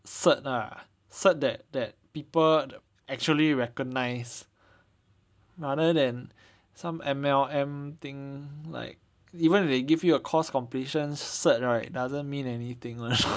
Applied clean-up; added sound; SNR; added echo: none; none; none; none.